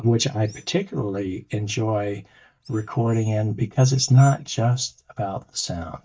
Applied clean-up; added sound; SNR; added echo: neural mask model DeepFilterNet 3.